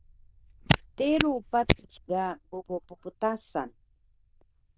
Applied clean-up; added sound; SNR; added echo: neural diffusion model UNIVERSE++.